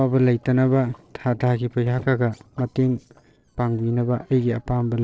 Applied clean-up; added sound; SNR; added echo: neural separator model SepFormer DNS4.